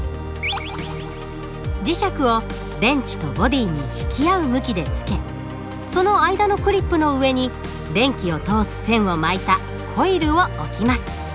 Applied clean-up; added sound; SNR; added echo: none; none; none; none.